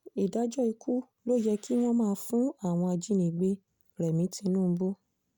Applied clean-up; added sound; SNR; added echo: none; none; none; none.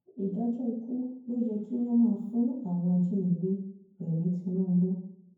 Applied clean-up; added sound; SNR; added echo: none; none; none; reverberation time 0.9 s.